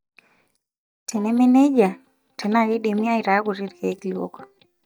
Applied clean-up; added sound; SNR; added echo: neural mask model DeepFilterNet 3.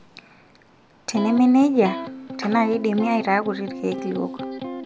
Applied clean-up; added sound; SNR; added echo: none; Electric guitar; 10 dB; none.